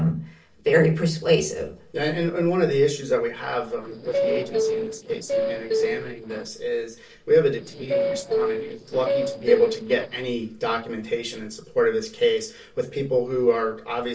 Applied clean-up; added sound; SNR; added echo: neural separator model SepFormer DNS4.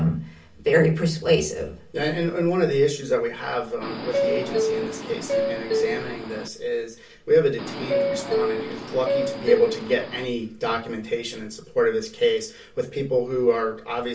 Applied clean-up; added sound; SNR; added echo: none; Subway, metro, underground; 1 dB; reverberation time 0.3 s.